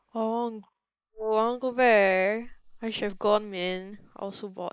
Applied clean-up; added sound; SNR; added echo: neural mask model Resemble Enhance denoiser.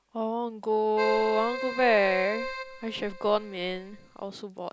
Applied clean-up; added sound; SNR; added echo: none; Keyboard (musical); 8 dB; none.